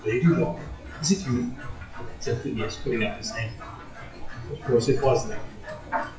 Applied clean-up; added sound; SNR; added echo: classical method WPE with log-MMSE.